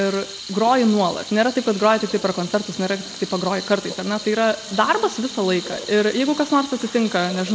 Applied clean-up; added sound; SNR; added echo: none; Sink (filling or washing) / Water tap, faucet; 14 dB; none.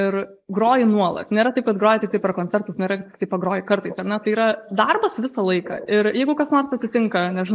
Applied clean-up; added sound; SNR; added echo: neural mask model Resemble Enhance denoiser.